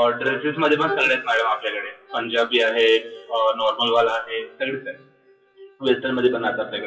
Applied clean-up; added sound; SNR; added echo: classical method WPE with log-MMSE.